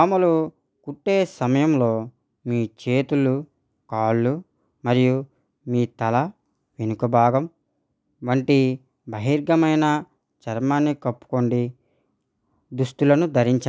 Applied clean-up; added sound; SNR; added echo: none; none; none; none.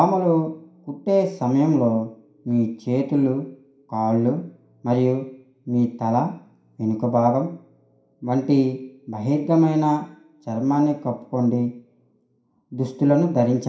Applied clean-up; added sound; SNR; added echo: none; none; none; reverberation time 0.5 s.